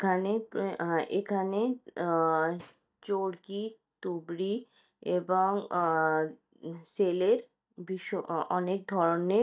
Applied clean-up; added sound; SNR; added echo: neural mask model DeepFilterNet 3.